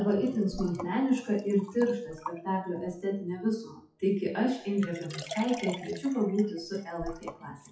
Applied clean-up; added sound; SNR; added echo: classical method WPE with log-MMSE.